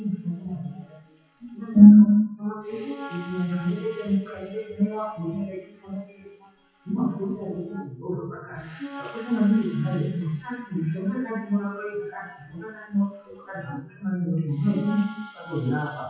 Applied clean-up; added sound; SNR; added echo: classical method WPE with log-MMSE.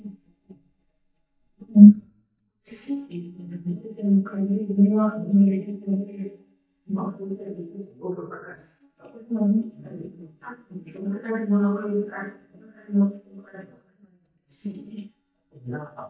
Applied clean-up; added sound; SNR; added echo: neural mask model DeepFilterNet 3.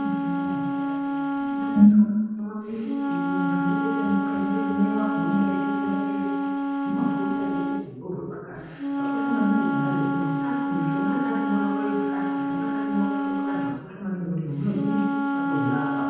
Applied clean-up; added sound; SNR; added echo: none; Wind instrument, woodwind instrument; 0 dB; reverberation time 1.2 s.